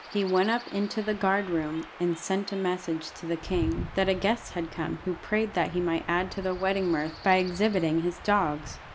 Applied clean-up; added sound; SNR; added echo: none; Stream / Chirp, tweet / Wind; 14 dB; none.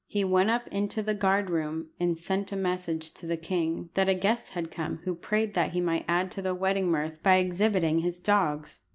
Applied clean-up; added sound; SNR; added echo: none; none; none; none.